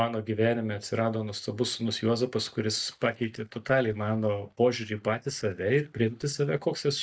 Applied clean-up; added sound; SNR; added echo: neural mask model DeepFilterNet 3.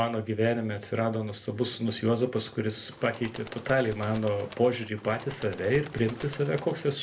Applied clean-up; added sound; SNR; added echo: none; Bird; 16 dB; reverberation time 0.3 s.